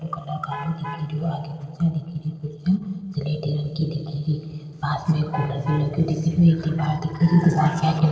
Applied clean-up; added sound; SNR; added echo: neural separator model SepFormer DNS4.